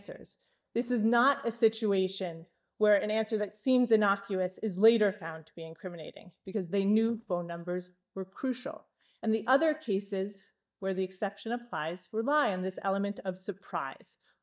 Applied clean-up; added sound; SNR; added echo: neural mask model DeepFilterNet 3.